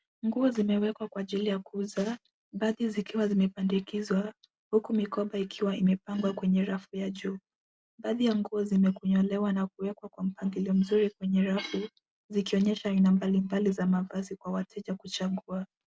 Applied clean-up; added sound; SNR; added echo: none; none; none; none.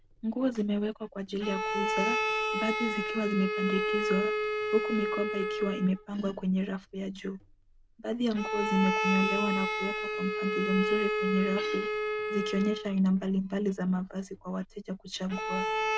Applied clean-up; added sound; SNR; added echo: none; Bowed string instrument; 1 dB; none.